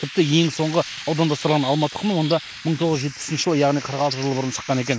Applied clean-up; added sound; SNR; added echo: neural mask model Resemble Enhance denoiser.